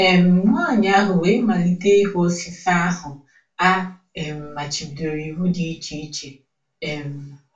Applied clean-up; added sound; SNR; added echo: none; none; none; reverberation time 0.2 s.